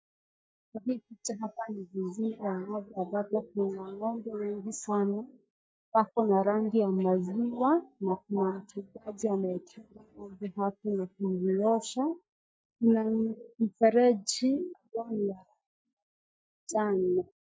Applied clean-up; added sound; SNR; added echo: neural mask model DeepFilterNet 3.